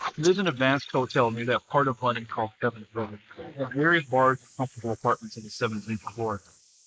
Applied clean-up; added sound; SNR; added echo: neural mask model Resemble Enhance denoiser.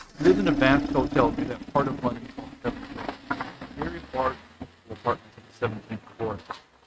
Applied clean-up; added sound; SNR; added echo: neural mask model RNNoise.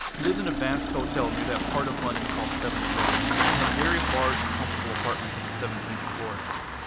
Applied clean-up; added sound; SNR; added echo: none; Engine starting; -4 dB; none.